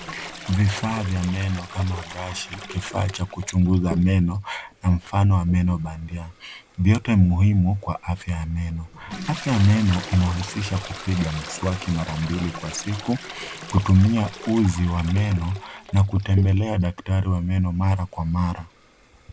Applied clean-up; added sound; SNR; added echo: none; Toilet flush; 16 dB; none.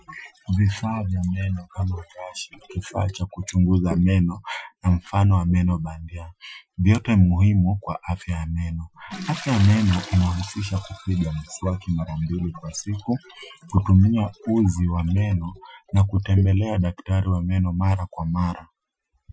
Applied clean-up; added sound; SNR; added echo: classical method Wiener filter.